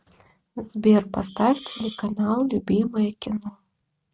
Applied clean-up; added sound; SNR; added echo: neural mask model RNNoise.